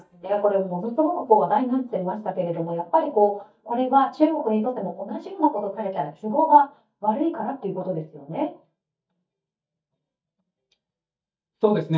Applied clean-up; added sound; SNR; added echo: neural mask model DeepFilterNet 3.